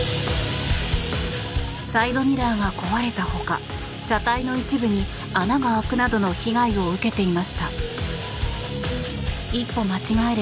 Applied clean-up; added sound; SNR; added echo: none; none; none; none.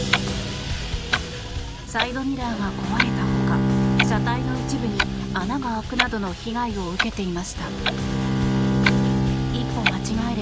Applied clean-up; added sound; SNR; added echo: none; Clock + Bowed string instrument; -4 dB; none.